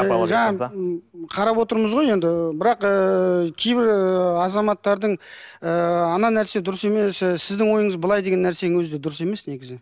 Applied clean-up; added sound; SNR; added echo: none; none; none; none.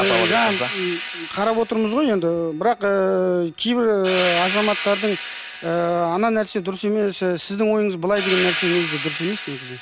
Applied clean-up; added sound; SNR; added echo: none; Hi-hat; 8 dB; none.